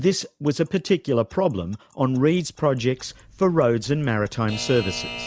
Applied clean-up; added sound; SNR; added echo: none; Alarm / Clock; 18 dB; none.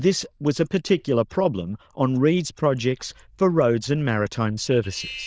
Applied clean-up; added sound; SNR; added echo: neural diffusion model UNIVERSE++.